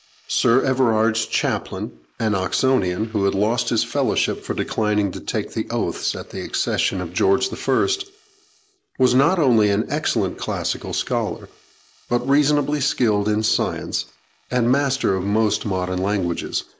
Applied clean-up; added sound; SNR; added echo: neural mask model Resemble Enhance denoiser.